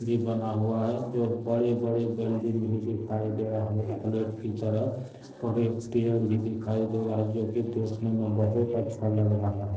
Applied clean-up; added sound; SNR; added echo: neural separator model SepFormer DNS4.